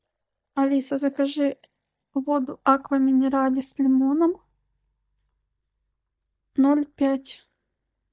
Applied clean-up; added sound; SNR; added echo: neural mask model DeepFilterNet 3.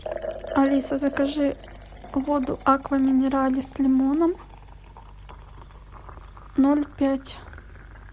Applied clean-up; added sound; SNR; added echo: none; Liquid; 16 dB; none.